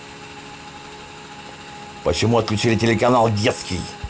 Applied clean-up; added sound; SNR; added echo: none; Motorcycle / Engine; 16 dB; none.